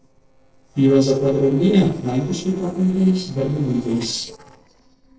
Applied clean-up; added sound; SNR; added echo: neural separator model SepFormer DNS4.